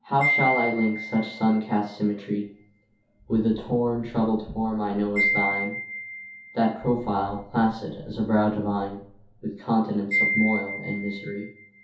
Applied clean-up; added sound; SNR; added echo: none; Wind chime; 6 dB; reverberation time 0.5 s.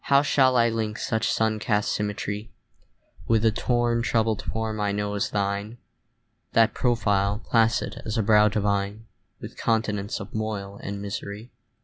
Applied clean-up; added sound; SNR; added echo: none; none; none; none.